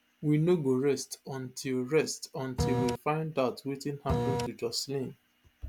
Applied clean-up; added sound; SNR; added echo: none; Printer; -2 dB; none.